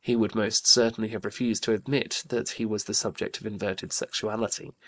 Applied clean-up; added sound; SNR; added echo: neural mask model Resemble Enhance denoiser.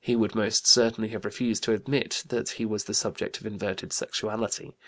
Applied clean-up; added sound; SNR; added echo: none; none; none; none.